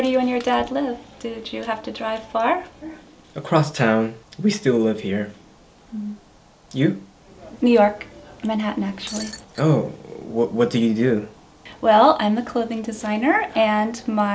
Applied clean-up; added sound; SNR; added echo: none; Shatter; 15 dB; none.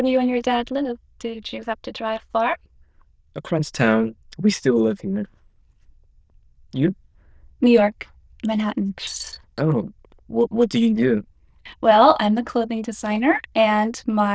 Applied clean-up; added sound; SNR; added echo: neural diffusion model UNIVERSE++.